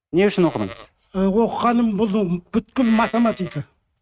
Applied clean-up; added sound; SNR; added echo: neural mask model RNNoise.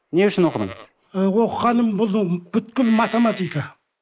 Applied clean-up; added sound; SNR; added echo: neural mask model Resemble Enhance denoiser.